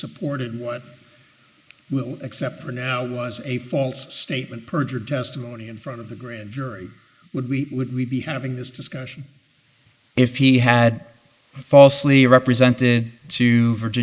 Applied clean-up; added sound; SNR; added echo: neural mask model Resemble Enhance denoiser.